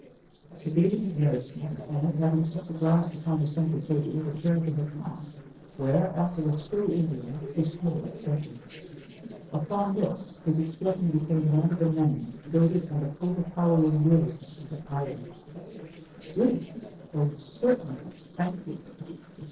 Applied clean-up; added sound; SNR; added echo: neural separator model SepFormer DNS4.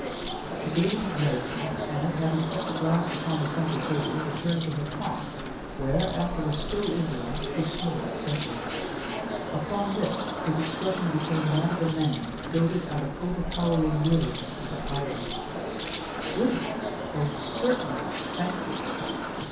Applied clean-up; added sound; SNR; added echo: none; Bird; 3 dB; reverberation time 0.6 s.